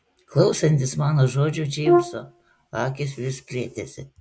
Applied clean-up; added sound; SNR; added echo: none; Brass instrument; 0 dB; none.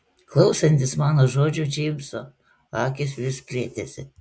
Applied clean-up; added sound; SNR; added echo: none; none; none; none.